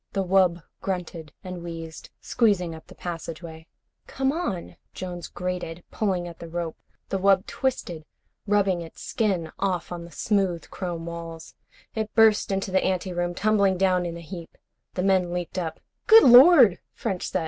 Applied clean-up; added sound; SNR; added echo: none; none; none; none.